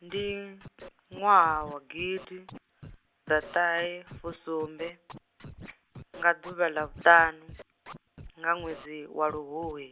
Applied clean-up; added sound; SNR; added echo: none; Scratching (performance technique); 19 dB; none.